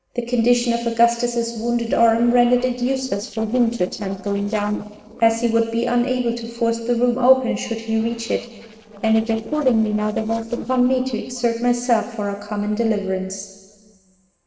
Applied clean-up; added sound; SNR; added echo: neural separator model SepFormer DNS4.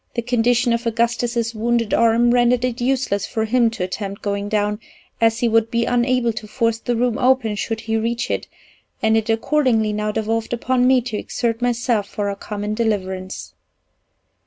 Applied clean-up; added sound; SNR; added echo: none; none; none; none.